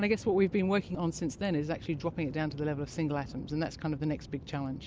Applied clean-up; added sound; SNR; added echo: none; none; none; none.